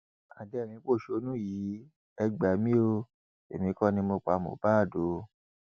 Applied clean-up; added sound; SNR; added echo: none; none; none; none.